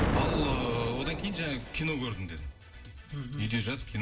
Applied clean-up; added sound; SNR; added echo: none; Explosion; 2 dB; reverberation time 0.5 s.